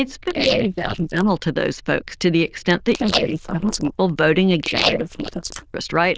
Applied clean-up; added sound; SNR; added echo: neural diffusion model UNIVERSE++.